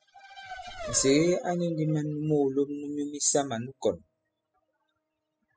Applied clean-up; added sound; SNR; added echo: classical method spectral subtraction.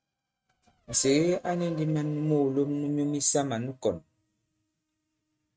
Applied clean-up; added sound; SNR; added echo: neural mask model RNNoise.